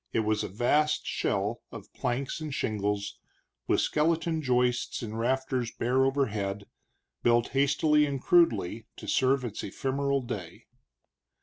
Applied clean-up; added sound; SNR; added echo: none; none; none; none.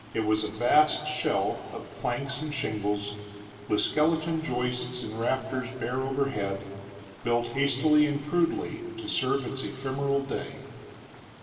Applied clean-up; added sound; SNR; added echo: none; Stream; 20 dB; reverberation time 2.7 s.